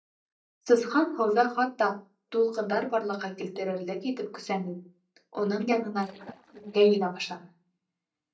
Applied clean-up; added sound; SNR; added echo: neural mask model DeepFilterNet 3.